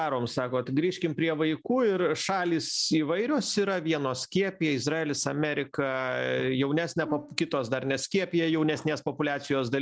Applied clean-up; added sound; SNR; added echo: neural separator model SepFormer DNS4.